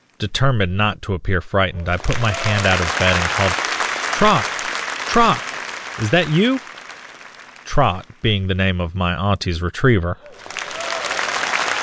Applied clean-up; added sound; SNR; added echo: none; Applause; 6 dB; none.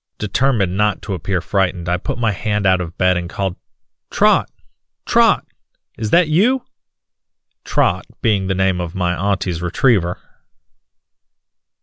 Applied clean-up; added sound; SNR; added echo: none; none; none; none.